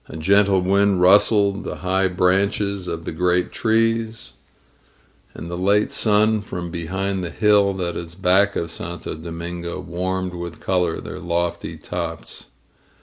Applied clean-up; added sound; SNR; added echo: none; none; none; none.